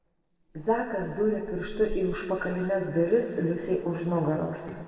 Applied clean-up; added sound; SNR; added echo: neural separator model SepFormer DNS4.